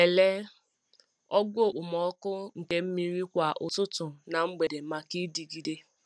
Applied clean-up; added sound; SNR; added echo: none; none; none; none.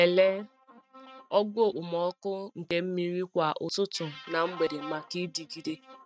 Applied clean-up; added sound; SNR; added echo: neural mask model RNNoise.